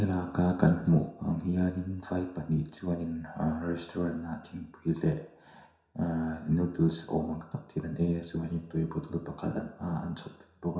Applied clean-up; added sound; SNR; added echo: none; none; none; reverberation time 0.7 s.